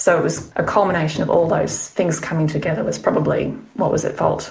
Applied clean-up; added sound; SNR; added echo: neural mask model Resemble Enhance denoiser.